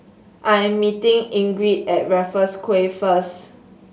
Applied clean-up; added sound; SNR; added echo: none; none; none; none.